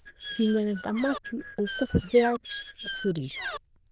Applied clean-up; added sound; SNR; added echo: neural diffusion model UNIVERSE++.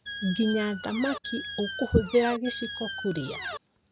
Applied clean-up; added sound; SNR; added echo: none; Squeak; 8 dB; none.